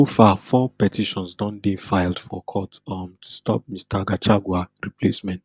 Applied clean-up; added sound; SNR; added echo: none; none; none; none.